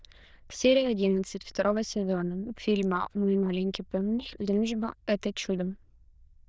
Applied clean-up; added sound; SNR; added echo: neural diffusion model UNIVERSE++.